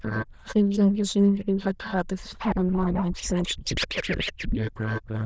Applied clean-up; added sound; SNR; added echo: neural diffusion model UNIVERSE++.